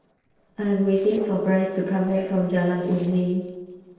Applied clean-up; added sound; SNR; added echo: neural separator model SepFormer DNS4.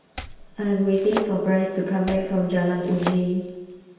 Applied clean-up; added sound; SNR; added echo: none; Domestic sounds, home sounds; 13 dB; reverberation time 1.2 s.